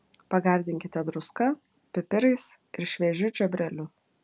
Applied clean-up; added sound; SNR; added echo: none; none; none; none.